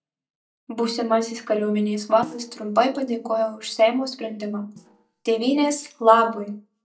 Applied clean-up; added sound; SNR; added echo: neural mask model DeepFilterNet 3.